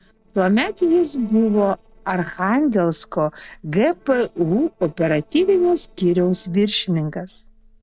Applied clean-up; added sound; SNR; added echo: neural separator model SepFormer DNS4.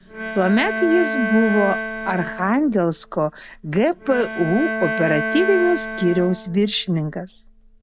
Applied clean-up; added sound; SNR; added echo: none; Bowed string instrument; 7 dB; none.